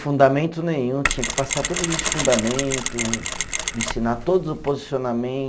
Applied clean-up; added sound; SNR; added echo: none; Mechanisms; 3 dB; none.